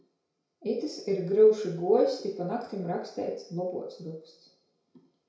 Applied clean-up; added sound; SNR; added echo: none; none; none; reverberation time 0.6 s.